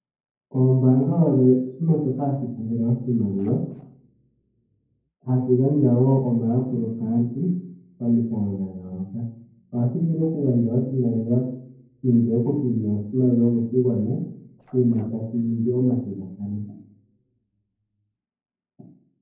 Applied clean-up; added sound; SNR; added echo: neural separator model SepFormer DNS4.